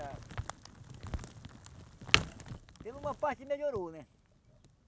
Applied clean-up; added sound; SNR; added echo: none; Crack; -2 dB; none.